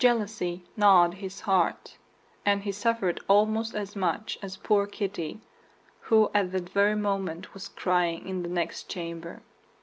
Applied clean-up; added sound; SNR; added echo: none; none; none; none.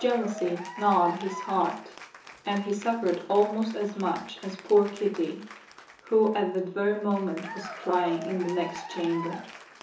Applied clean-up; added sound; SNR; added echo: none; Applause / Cheering; 15 dB; reverberation time 0.8 s.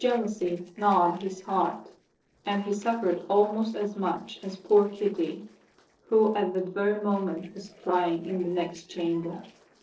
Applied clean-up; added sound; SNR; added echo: neural separator model SepFormer DNS4.